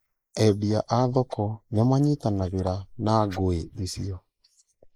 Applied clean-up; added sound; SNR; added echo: neural mask model Resemble Enhance denoiser.